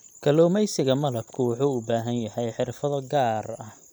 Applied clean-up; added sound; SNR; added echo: none; none; none; none.